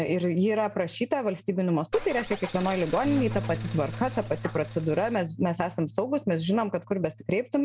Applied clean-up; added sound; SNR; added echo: none; Bass guitar + Car; 12 dB; none.